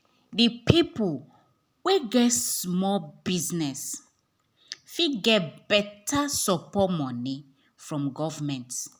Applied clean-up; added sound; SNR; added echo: none; none; none; none.